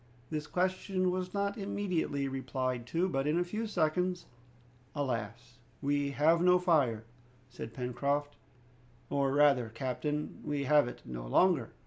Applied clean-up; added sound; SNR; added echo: none; none; none; none.